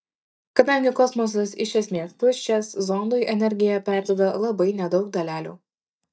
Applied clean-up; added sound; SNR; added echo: neural mask model DeepFilterNet 3.